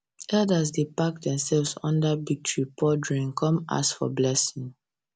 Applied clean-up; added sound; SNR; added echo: none; none; none; none.